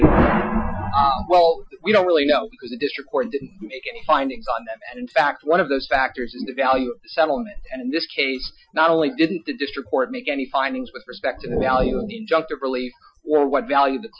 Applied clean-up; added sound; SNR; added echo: classical method Wiener filter.